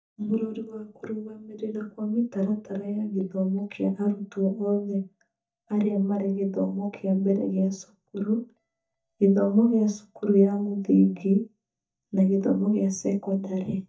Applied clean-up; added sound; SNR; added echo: neural mask model DeepFilterNet 3.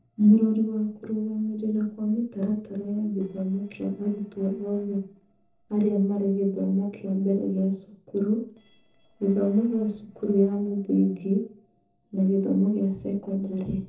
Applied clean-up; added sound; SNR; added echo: neural separator model SepFormer DNS4.